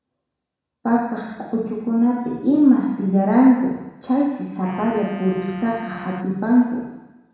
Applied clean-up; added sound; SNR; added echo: none; Wind instrument, woodwind instrument; 19 dB; reverberation time 1.1 s.